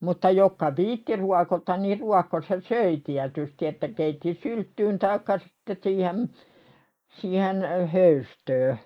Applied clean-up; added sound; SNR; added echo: neural mask model Resemble Enhance denoiser.